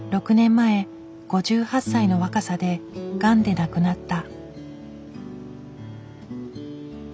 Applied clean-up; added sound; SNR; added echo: none; none; none; none.